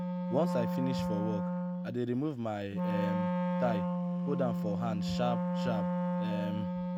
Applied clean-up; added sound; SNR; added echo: none; Wind instrument, woodwind instrument; -4 dB; none.